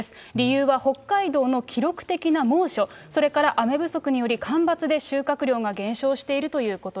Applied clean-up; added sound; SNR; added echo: none; none; none; none.